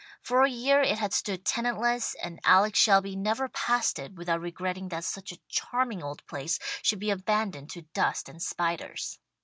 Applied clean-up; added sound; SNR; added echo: none; none; none; none.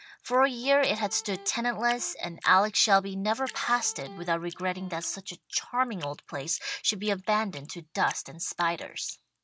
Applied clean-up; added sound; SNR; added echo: none; Electric guitar + Drip; 20 dB; none.